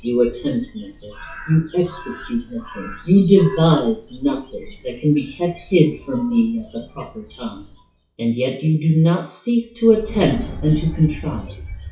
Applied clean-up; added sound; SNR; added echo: classical method WPE with log-MMSE.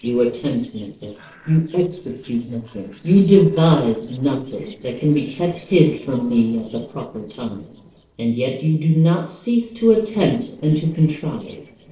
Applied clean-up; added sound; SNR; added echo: neural separator model SepFormer DNS4.